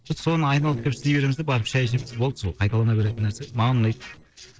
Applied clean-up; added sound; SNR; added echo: neural separator model SepFormer DNS4.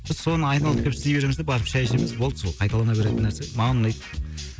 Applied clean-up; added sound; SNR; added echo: none; Brass instrument; 8 dB; none.